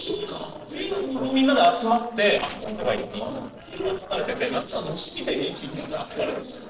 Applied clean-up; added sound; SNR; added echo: neural separator model SepFormer DNS4.